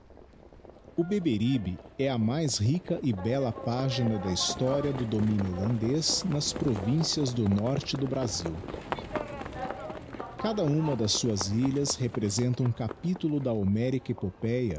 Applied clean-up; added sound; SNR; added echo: none; Livestock, farm animals, working animals; 11 dB; none.